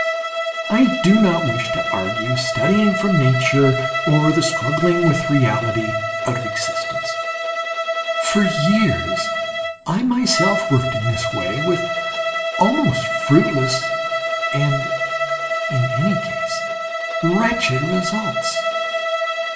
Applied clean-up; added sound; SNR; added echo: none; Bowed string instrument; 2 dB; reverberation time 1.4 s.